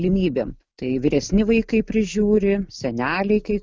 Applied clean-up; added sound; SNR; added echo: none; none; none; none.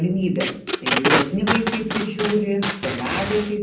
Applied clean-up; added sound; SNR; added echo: none; Packing tape, duct tape; 0 dB; reverberation time 0.6 s.